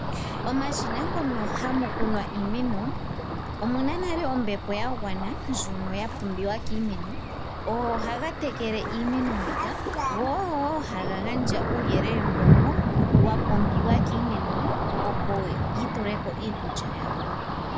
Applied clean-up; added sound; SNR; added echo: none; Ocean + Thunder; -4 dB; none.